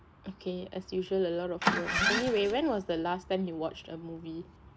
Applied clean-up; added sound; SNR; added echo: none; Engine starting; -2 dB; none.